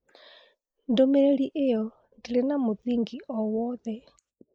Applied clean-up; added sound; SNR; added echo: neural mask model Resemble Enhance denoiser.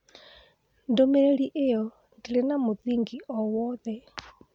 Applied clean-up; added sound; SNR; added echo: none; none; none; none.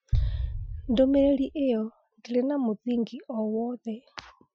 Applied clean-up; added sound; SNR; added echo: classical method Wiener filter.